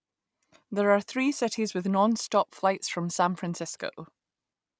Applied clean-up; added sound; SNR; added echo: none; none; none; none.